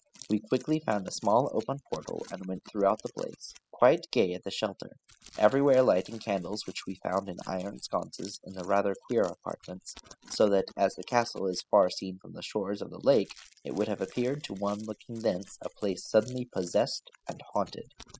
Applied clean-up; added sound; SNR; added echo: classical method spectral subtraction.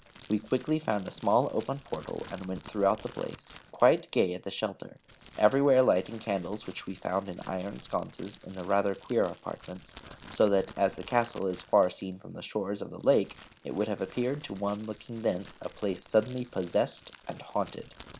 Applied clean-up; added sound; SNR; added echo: none; Crackle; 19 dB; none.